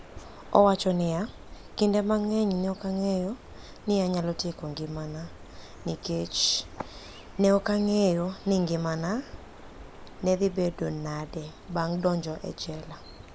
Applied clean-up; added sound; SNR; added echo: none; Bird; 17 dB; none.